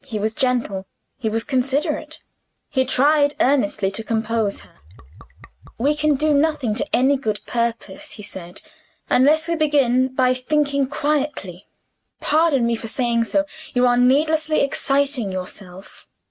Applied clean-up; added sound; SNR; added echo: neural mask model RNNoise.